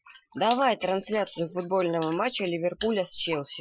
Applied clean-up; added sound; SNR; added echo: classical method Wiener filter.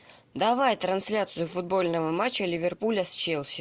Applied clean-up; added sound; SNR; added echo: none; none; none; none.